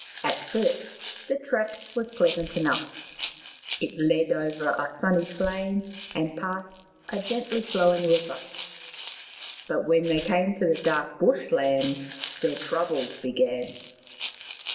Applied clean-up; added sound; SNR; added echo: none; Rattle (instrument); 14 dB; reverberation time 1.9 s.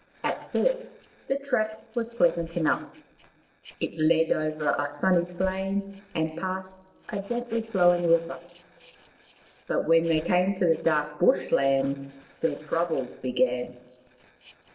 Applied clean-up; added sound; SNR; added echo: neural separator model SepFormer DNS4.